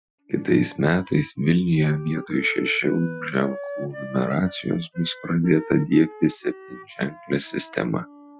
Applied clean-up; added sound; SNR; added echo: classical method Wiener filter.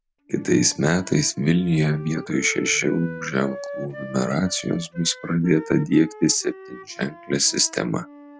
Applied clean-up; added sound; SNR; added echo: none; Wind instrument, woodwind instrument; 16 dB; none.